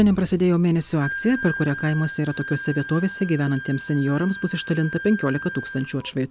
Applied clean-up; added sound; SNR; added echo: none; Wind instrument, woodwind instrument; 12 dB; none.